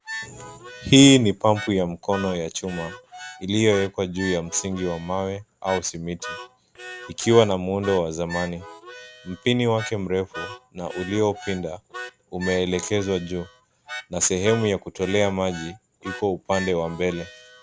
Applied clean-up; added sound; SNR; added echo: none; Harmonica; 15 dB; none.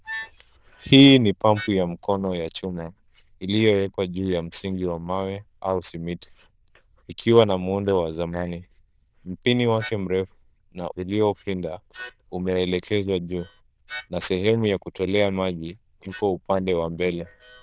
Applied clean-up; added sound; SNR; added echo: neural diffusion model UNIVERSE++.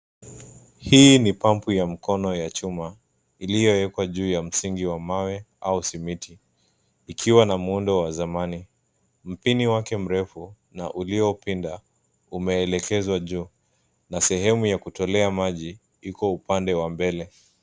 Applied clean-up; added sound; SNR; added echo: none; none; none; none.